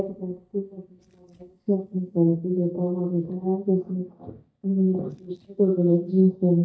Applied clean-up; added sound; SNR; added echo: neural mask model DeepFilterNet 3.